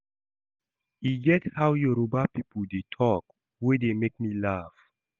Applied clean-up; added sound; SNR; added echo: none; none; none; none.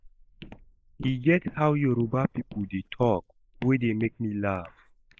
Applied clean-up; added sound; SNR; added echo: neural mask model Resemble Enhance denoiser.